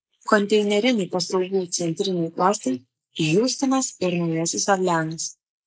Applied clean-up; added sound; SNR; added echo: neural mask model Resemble Enhance denoiser.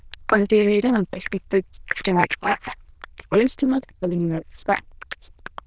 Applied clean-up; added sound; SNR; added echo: neural diffusion model UNIVERSE++.